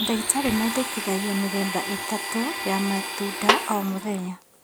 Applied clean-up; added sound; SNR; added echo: none; Snare drum + Domestic sounds, home sounds; 2 dB; none.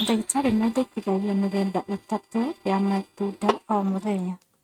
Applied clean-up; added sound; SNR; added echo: neural mask model RNNoise.